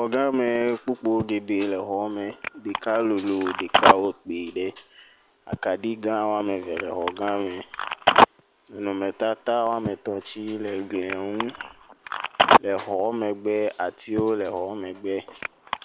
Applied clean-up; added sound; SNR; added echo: none; Telephone; 1 dB; none.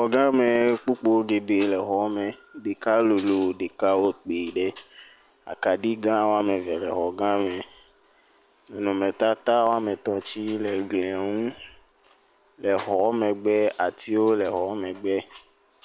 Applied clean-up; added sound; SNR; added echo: none; none; none; none.